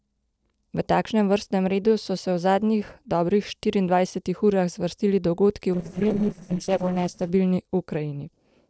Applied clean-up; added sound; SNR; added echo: neural separator model SepFormer DNS4.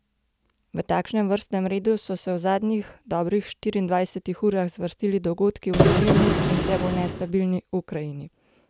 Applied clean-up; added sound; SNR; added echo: none; Printer; -4 dB; none.